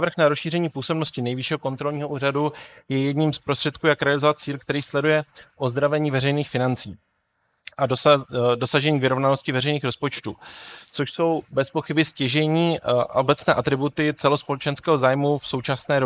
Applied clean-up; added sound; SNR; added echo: neural mask model Resemble Enhance denoiser.